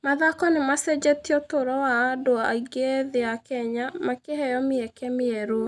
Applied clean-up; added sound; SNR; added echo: none; none; none; none.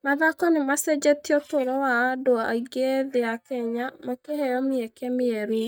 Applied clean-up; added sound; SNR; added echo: neural mask model DeepFilterNet 3.